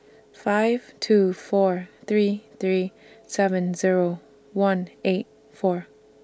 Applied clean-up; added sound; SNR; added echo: none; none; none; none.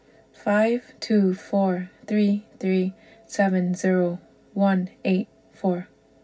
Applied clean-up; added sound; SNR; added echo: none; none; none; reverberation time 0.4 s.